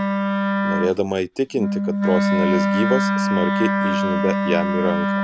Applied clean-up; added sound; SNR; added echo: none; Wind instrument, woodwind instrument; -4 dB; none.